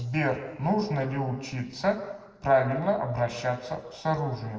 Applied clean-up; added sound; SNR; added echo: neural separator model SepFormer DNS4.